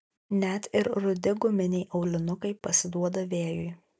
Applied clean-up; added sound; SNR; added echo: none; none; none; none.